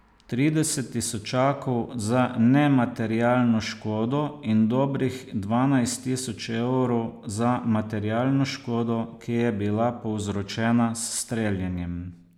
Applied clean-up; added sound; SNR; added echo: none; none; none; none.